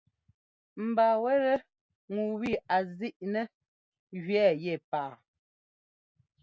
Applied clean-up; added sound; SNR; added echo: none; none; none; none.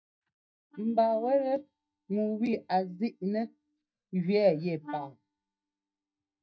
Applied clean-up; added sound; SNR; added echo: neural mask model DeepFilterNet 3.